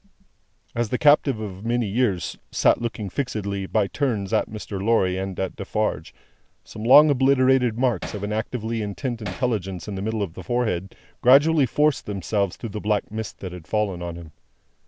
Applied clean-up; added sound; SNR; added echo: none; Hammer; 13 dB; none.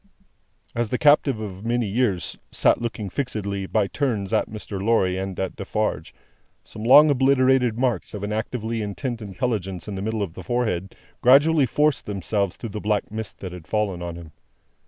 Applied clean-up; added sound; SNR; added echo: neural mask model Resemble Enhance denoiser.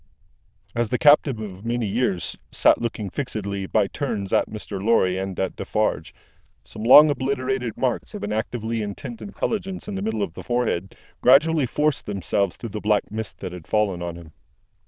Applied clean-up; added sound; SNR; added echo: neural diffusion model UNIVERSE++.